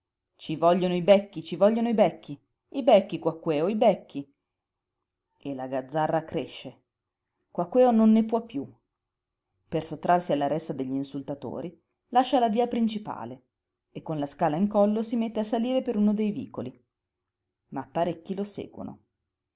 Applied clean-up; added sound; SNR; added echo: none; none; none; none.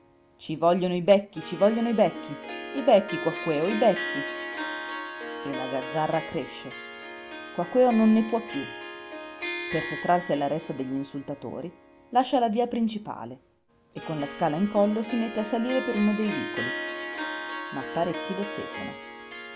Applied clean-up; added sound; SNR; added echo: none; Harp; 9 dB; none.